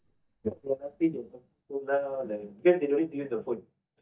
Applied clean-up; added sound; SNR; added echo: neural mask model DeepFilterNet 3.